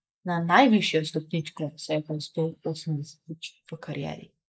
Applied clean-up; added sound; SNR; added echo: neural mask model Resemble Enhance denoiser.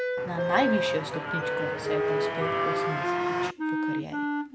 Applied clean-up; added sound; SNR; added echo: none; Motorcycle + Wind instrument, woodwind instrument; -5 dB; none.